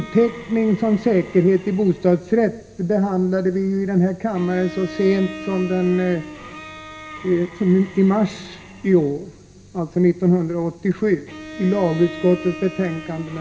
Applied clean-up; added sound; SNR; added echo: none; Bowed string instrument; 17 dB; reverberation time 0.9 s.